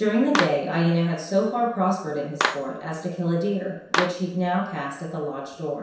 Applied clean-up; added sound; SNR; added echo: none; Clapping; 5 dB; reverberation time 0.7 s.